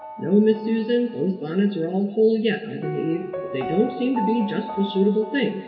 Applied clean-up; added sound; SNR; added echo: none; Piano; 12 dB; reverberation time 1.9 s.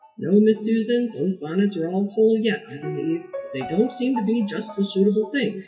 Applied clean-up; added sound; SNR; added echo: classical method WPE with log-MMSE.